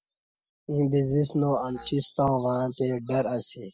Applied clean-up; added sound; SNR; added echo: classical method spectral subtraction.